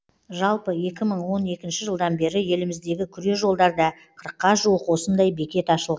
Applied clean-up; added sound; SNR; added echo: none; none; none; none.